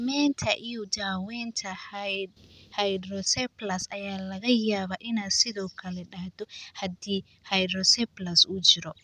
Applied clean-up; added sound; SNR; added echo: none; none; none; none.